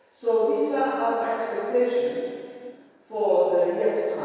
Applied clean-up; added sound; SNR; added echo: none; none; none; reverberation time 2.2 s.